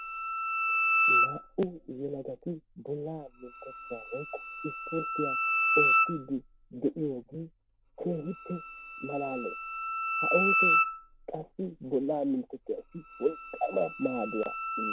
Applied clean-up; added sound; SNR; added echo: none; Bowed string instrument; -3 dB; none.